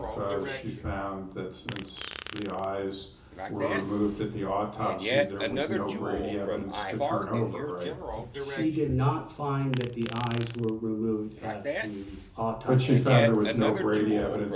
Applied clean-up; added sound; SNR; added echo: none; Fart; 6 dB; reverberation time 0.7 s.